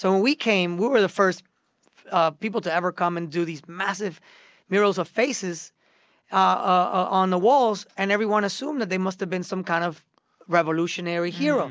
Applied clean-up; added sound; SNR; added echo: none; none; none; none.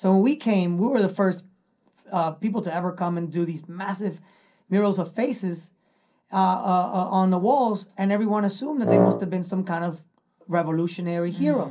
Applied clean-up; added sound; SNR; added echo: none; Wind instrument, woodwind instrument; -2 dB; reverberation time 0.3 s.